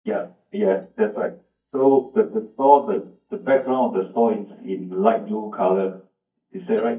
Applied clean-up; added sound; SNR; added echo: neural mask model DeepFilterNet 3.